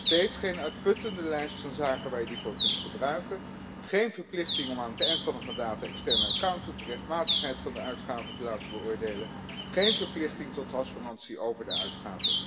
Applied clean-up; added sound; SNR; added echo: none; Bird; -3 dB; reverberation time 2.0 s.